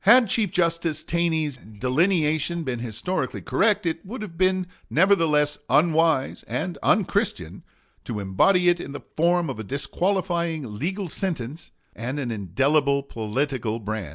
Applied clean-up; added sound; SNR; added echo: neural separator model SepFormer DNS4.